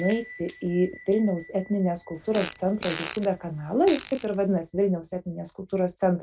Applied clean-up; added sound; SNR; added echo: none; Fart + Door / Bell; 16 dB; none.